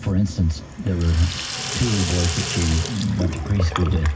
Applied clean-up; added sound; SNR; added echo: none; Sink (filling or washing); 8 dB; reverberation time 0.4 s.